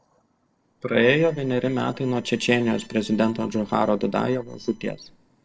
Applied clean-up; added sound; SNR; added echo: neural separator model SepFormer DNS4.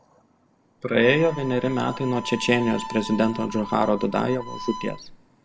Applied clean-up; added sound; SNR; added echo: none; Harmonica; 13 dB; none.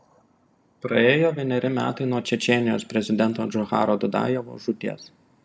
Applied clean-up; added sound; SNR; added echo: none; none; none; none.